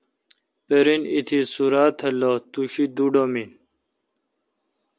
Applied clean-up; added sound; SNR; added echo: none; none; none; none.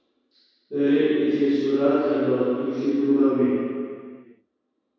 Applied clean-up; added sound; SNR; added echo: none; none; none; reverberation time 2.0 s.